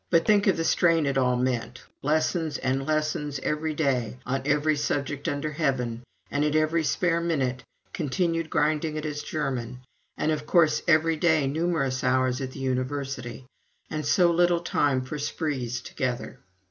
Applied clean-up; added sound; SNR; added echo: none; none; none; none.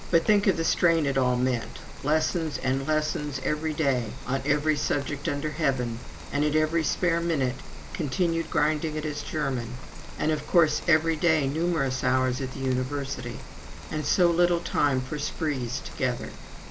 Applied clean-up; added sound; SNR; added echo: none; Rain; 11 dB; none.